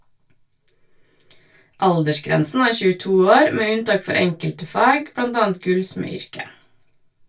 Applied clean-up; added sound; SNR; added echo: none; none; none; reverberation time 0.2 s.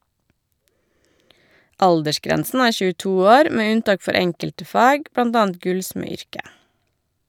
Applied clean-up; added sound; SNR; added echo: none; none; none; none.